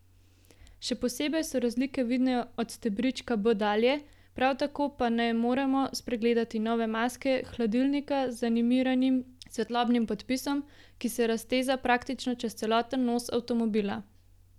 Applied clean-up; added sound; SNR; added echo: none; none; none; none.